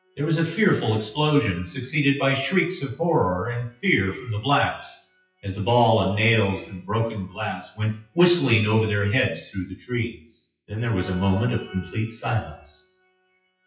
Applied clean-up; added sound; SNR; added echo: classical method WPE with log-MMSE.